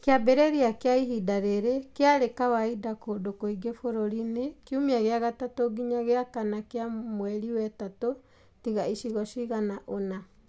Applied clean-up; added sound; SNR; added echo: none; none; none; none.